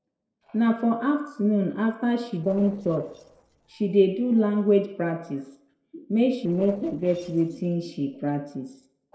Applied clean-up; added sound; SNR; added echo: neural separator model SepFormer DNS4.